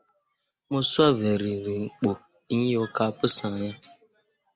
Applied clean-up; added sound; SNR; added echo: none; none; none; none.